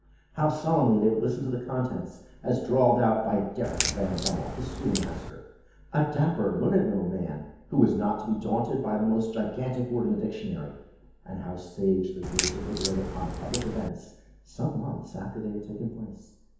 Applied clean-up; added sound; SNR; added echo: none; Crack; 4 dB; reverberation time 1.0 s.